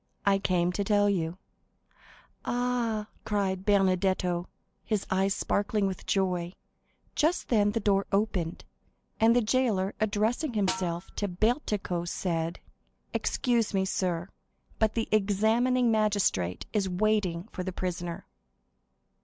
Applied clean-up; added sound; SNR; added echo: none; Snare drum; 11 dB; none.